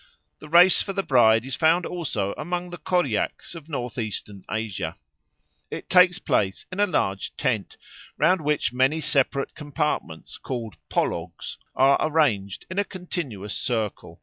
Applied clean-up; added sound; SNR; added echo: none; none; none; none.